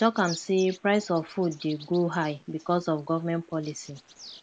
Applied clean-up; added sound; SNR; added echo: neural mask model Resemble Enhance denoiser.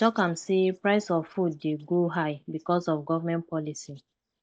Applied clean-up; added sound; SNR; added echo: neural mask model DeepFilterNet 3.